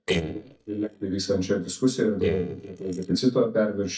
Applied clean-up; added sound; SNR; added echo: neural mask model DeepFilterNet 3.